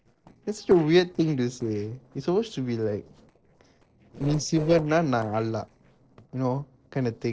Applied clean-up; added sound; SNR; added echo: neural separator model SepFormer DNS4.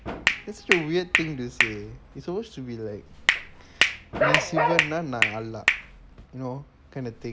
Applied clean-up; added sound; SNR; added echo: none; Bark + Hands; -5 dB; none.